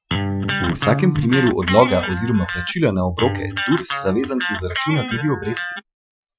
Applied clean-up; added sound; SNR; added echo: classical method Wiener filter.